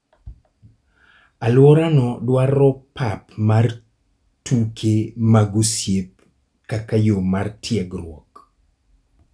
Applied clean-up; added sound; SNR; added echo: none; none; none; none.